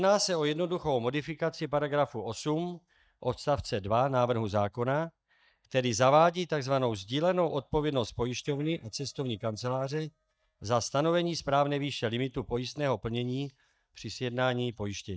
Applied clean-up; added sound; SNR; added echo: neural mask model DeepFilterNet 3.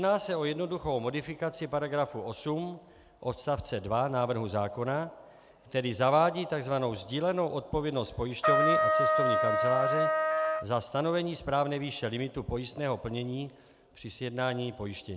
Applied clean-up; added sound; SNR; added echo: none; Trumpet; -4 dB; none.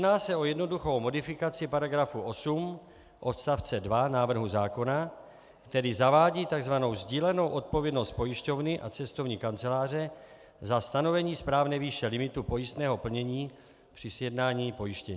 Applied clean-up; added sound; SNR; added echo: none; none; none; none.